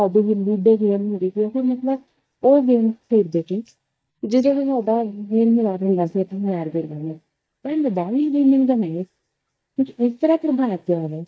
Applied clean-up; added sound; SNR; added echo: neural mask model DeepFilterNet 3.